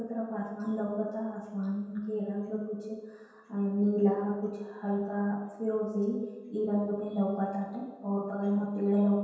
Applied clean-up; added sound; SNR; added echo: none; none; none; reverberation time 1.2 s.